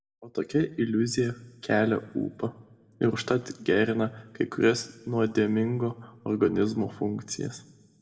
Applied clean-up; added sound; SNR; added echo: none; none; none; reverberation time 0.7 s.